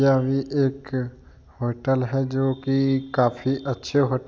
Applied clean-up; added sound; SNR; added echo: none; none; none; none.